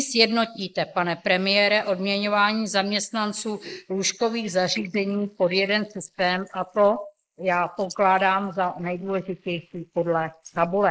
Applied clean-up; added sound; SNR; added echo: neural mask model Resemble Enhance denoiser.